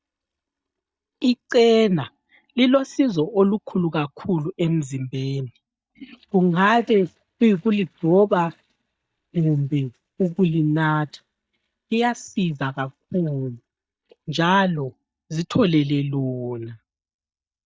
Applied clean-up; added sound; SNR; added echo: neural mask model DeepFilterNet 3.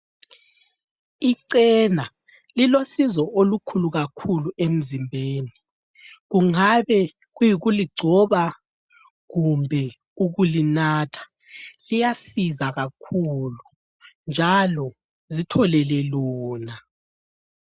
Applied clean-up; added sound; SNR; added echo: none; none; none; none.